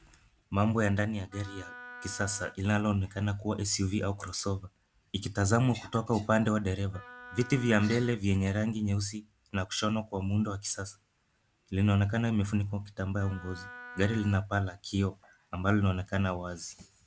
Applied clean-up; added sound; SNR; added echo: none; Wind instrument, woodwind instrument; 18 dB; none.